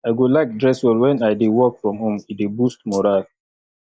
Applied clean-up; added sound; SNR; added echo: neural mask model Resemble Enhance denoiser.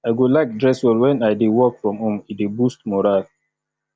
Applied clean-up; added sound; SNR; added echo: none; none; none; none.